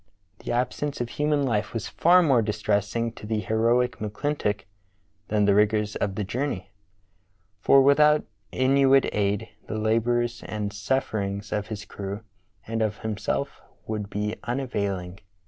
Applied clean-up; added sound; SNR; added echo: none; none; none; none.